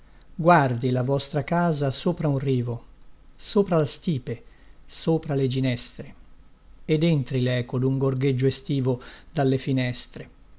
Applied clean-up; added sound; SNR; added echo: none; none; none; none.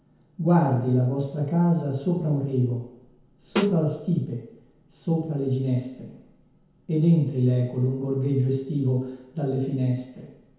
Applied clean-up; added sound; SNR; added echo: none; Snare drum; 12 dB; reverberation time 1.0 s.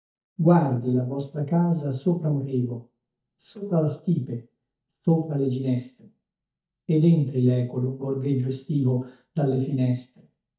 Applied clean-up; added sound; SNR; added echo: neural mask model DeepFilterNet 3.